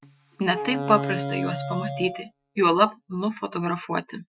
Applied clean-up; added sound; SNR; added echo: classical method Wiener filter.